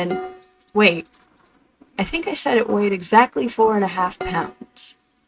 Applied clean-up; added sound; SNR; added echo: neural mask model RNNoise.